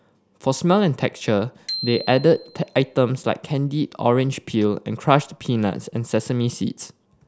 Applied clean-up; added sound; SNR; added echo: none; Bicycle bell; 16 dB; none.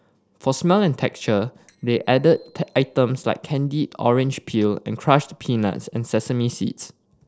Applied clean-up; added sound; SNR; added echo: neural separator model SepFormer DNS4.